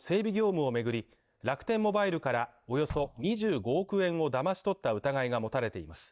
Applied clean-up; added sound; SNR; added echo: neural mask model DeepFilterNet 3.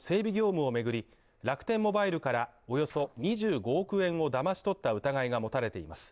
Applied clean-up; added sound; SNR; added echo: neural separator model SepFormer DNS4.